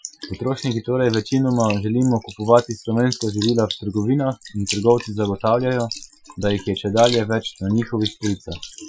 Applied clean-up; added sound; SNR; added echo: classical method Wiener filter.